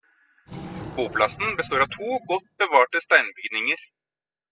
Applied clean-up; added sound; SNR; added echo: classical method spectral subtraction.